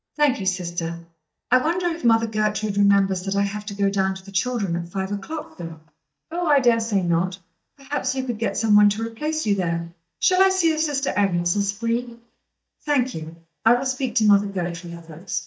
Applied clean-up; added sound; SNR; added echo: neural mask model DeepFilterNet 3.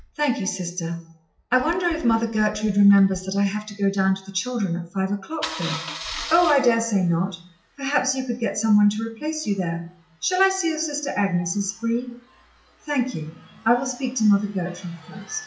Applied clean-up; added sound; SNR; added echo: classical method WPE with log-MMSE.